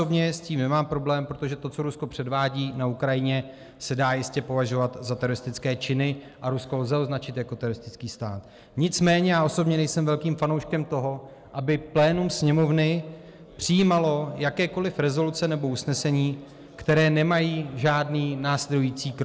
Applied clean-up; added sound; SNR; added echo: none; none; none; none.